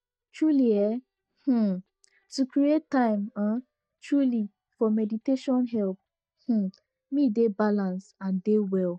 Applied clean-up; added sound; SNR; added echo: neural mask model DeepFilterNet 3.